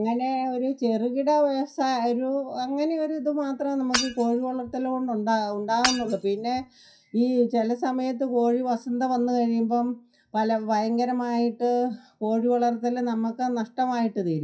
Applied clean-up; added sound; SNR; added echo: classical method WPE with log-MMSE.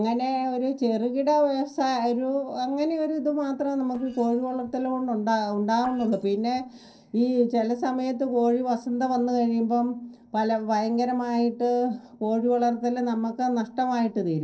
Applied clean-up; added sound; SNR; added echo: neural separator model SepFormer DNS4.